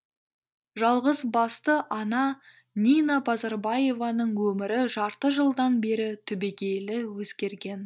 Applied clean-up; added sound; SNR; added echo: none; none; none; none.